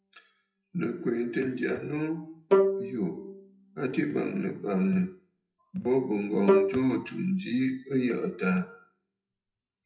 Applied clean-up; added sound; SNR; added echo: classical method WPE with log-MMSE.